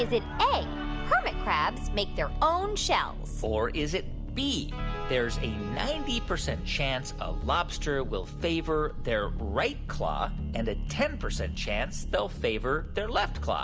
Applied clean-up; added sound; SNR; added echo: none; none; none; none.